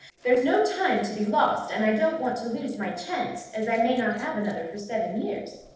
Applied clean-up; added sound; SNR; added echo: neural separator model SepFormer DNS4.